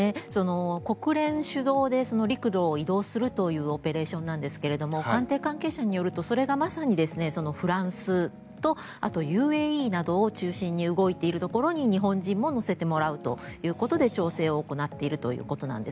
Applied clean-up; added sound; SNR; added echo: none; none; none; none.